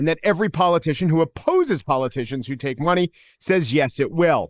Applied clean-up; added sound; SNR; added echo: neural mask model Resemble Enhance denoiser.